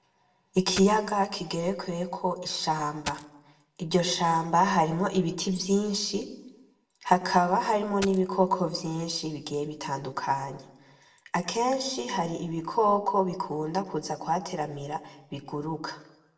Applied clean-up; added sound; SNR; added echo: none; Coin (dropping); 11 dB; reverberation time 0.7 s.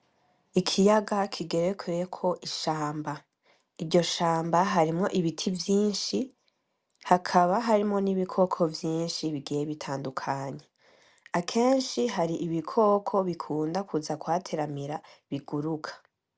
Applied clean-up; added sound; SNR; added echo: none; none; none; none.